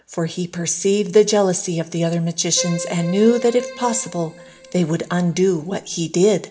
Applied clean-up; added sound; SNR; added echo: none; Keyboard (musical); 14 dB; reverberation time 0.6 s.